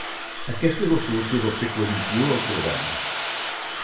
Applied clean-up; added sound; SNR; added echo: none; Domestic sounds, home sounds; 1 dB; reverberation time 0.8 s.